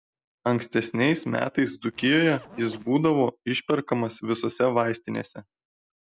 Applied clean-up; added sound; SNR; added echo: none; Zipper (clothing); 20 dB; none.